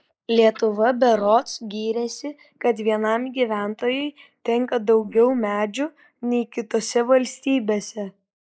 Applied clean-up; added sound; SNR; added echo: neural mask model Resemble Enhance denoiser.